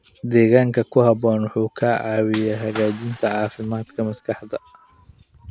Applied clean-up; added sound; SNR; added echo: none; Shatter / Crushing; 14 dB; none.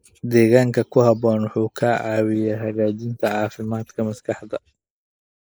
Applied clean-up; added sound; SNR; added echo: neural mask model Resemble Enhance denoiser.